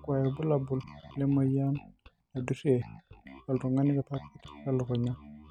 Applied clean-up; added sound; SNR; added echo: none; Bass guitar; 19 dB; none.